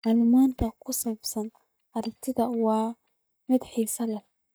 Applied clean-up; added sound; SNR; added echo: neural mask model DeepFilterNet 3.